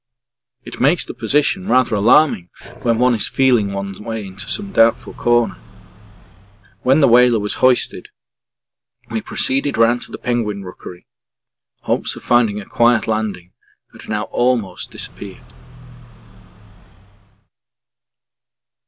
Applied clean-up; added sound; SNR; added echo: none; Growling + Car; 19 dB; none.